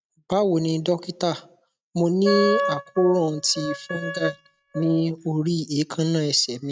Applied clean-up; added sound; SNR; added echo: neural mask model RNNoise.